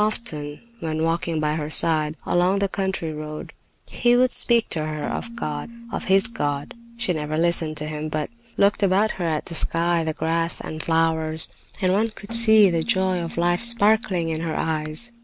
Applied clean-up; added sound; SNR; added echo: none; Keyboard (musical); 19 dB; none.